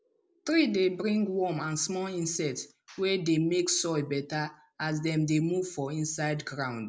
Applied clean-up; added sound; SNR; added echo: none; none; none; none.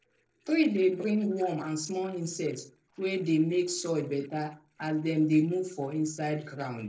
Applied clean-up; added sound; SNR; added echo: neural separator model SepFormer DNS4.